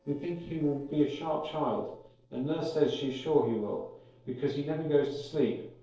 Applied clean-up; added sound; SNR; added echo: neural separator model SepFormer DNS4.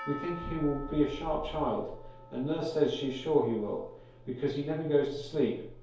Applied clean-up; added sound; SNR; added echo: none; Percussion; 18 dB; reverberation time 2.4 s.